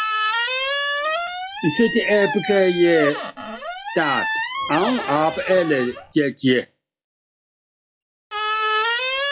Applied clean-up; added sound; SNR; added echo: classical method log-MMSE.